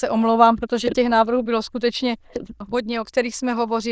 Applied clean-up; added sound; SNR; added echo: neural diffusion model UNIVERSE++.